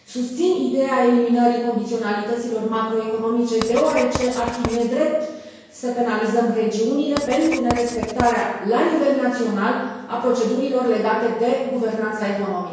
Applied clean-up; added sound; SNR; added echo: none; Writing; 11 dB; reverberation time 1.0 s.